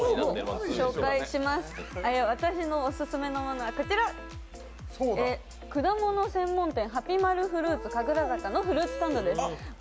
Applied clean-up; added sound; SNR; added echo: none; Bowed string instrument; 20 dB; none.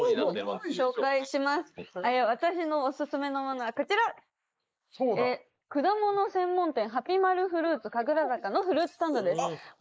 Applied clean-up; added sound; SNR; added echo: neural mask model Resemble Enhance denoiser.